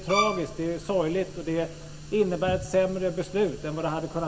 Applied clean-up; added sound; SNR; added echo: none; Bowed string instrument; 2 dB; reverberation time 1.3 s.